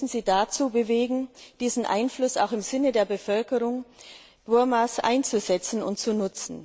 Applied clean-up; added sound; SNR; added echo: none; none; none; none.